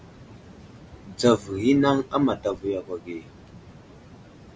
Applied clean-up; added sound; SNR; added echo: none; none; none; none.